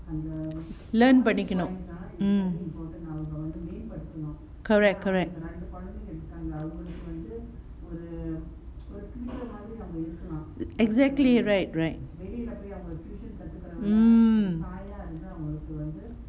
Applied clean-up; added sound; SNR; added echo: none; none; none; none.